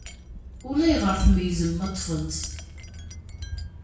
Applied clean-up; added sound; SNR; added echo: none; Wind chime; 13 dB; reverberation time 0.6 s.